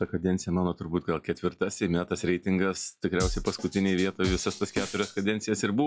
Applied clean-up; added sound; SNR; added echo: classical method log-MMSE.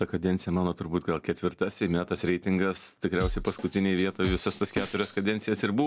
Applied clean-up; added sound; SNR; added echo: none; Drum kit; 8 dB; none.